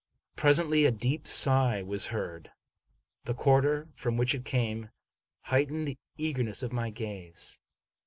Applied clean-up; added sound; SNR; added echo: none; none; none; none.